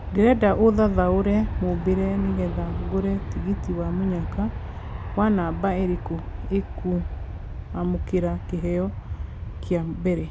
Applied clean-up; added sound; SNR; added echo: none; Aircraft; 6 dB; none.